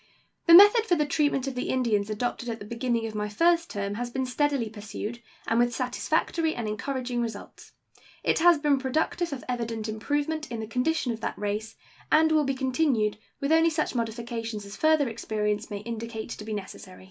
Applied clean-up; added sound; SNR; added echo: none; none; none; none.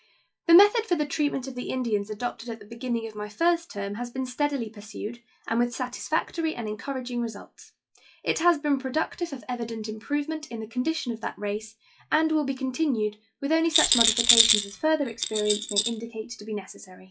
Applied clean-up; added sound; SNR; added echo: classical method log-MMSE.